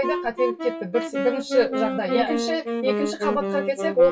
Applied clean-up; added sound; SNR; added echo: classical method WPE with log-MMSE.